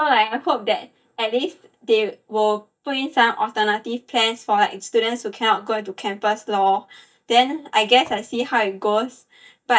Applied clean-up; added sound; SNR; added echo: neural mask model DeepFilterNet 3.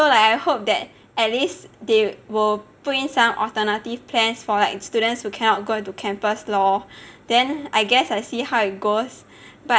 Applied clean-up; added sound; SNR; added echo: none; none; none; none.